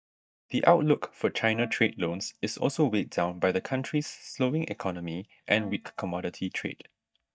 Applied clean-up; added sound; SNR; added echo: neural mask model DeepFilterNet 3.